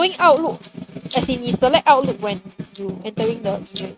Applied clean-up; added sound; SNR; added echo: neural mask model RNNoise.